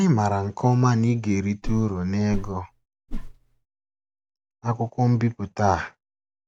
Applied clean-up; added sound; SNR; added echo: none; Whoosh, swoosh, swish; 7 dB; none.